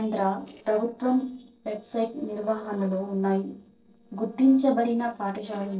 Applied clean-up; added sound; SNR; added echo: neural separator model SepFormer DNS4.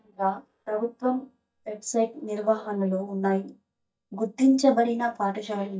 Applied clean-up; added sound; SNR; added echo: neural mask model DeepFilterNet 3.